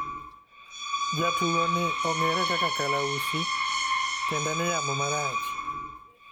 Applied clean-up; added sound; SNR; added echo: none; Screech; -5 dB; none.